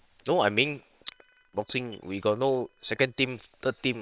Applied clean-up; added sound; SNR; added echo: neural separator model SepFormer WHAM!.